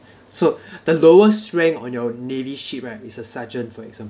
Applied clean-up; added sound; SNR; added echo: none; none; none; none.